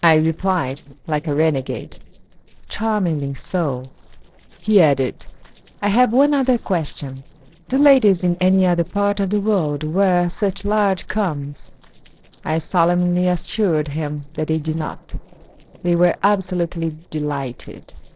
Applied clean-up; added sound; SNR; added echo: neural separator model SepFormer DNS4.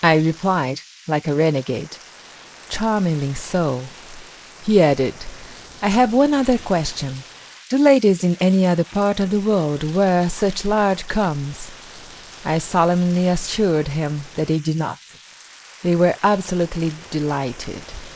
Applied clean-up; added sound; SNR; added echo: neural mask model Resemble Enhance denoiser.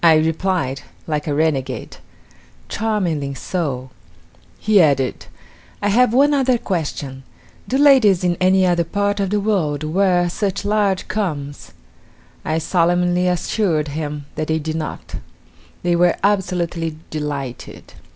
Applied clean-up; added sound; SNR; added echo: none; none; none; none.